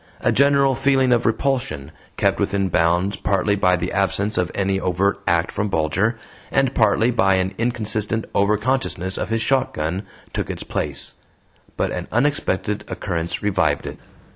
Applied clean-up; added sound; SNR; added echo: none; none; none; none.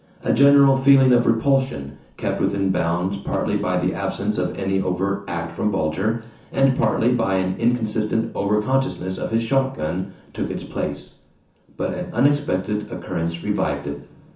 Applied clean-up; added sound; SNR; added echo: none; none; none; reverberation time 0.9 s.